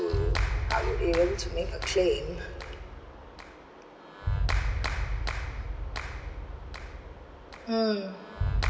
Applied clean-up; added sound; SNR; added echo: none; Clapping; -1 dB; none.